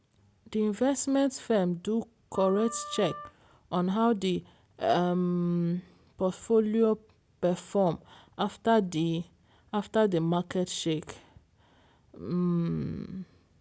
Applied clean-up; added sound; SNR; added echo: none; Wind instrument, woodwind instrument; 15 dB; none.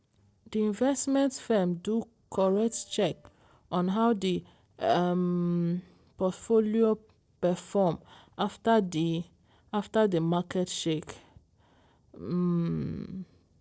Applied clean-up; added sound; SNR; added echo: neural separator model SepFormer DNS4.